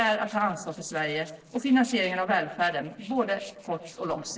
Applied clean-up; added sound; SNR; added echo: neural separator model SepFormer DNS4.